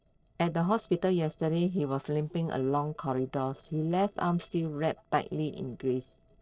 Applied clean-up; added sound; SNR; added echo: neural separator model SepFormer DNS4.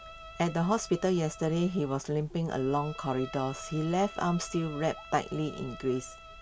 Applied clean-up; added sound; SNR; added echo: none; Bowed string instrument; 17 dB; none.